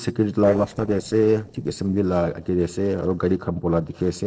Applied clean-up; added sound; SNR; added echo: neural separator model SepFormer DNS4.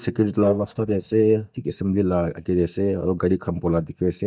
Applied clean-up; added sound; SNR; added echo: neural mask model DeepFilterNet 3.